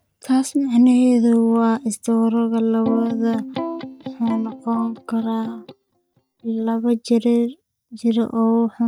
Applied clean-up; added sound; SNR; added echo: neural mask model DeepFilterNet 3.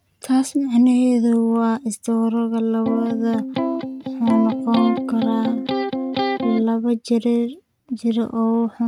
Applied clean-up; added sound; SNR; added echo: neural mask model RNNoise.